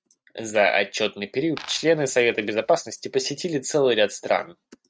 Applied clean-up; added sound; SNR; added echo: neural mask model RNNoise.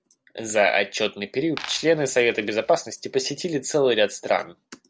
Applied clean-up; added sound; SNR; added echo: none; Coin (dropping); 17 dB; none.